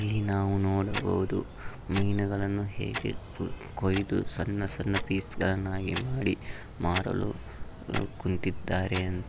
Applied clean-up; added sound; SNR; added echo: none; Clock; 7 dB; none.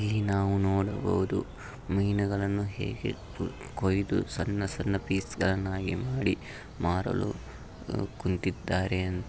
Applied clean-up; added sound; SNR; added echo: none; none; none; none.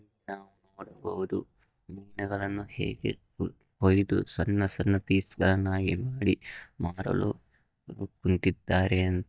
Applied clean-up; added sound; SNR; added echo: neural mask model DeepFilterNet 3.